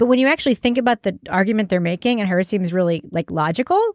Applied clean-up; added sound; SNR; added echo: none; none; none; none.